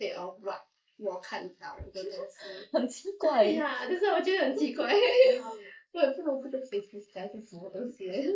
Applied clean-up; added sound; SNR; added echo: neural mask model Resemble Enhance denoiser.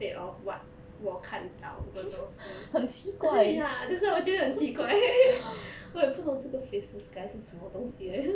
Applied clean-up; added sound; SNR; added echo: none; none; none; none.